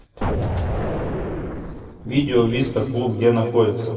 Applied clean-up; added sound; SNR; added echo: neural separator model SepFormer DNS4.